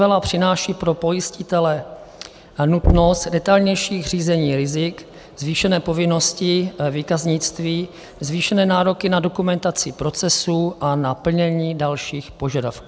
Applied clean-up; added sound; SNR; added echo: none; Knock; 5 dB; none.